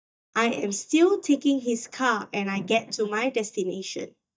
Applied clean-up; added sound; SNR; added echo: neural mask model DeepFilterNet 3.